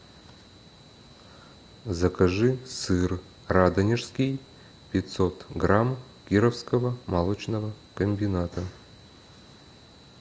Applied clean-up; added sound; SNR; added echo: none; none; none; none.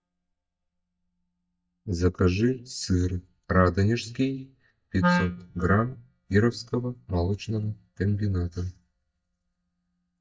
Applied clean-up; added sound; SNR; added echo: neural mask model DeepFilterNet 3.